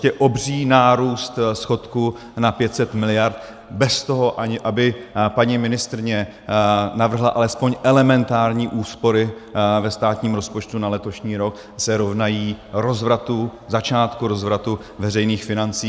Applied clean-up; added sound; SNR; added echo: none; none; none; none.